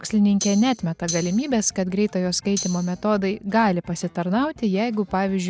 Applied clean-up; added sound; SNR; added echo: none; Tambourine; 11 dB; none.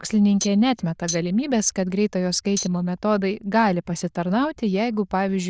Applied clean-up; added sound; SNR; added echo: neural diffusion model UNIVERSE++.